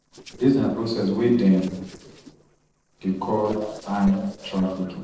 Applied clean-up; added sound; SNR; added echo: neural separator model SepFormer DNS4.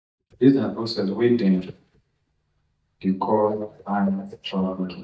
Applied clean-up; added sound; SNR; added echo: neural mask model DeepFilterNet 3.